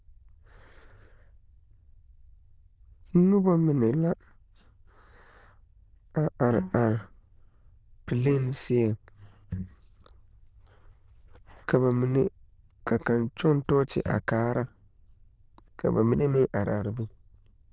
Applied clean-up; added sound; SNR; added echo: neural diffusion model UNIVERSE++.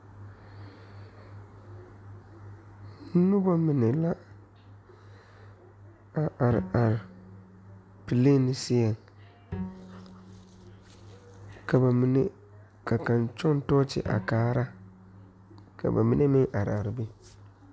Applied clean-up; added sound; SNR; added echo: none; Bowed string instrument; 15 dB; none.